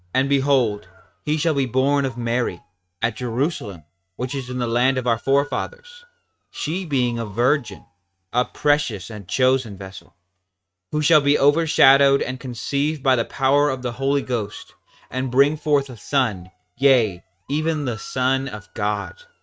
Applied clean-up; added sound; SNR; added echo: neural mask model RNNoise.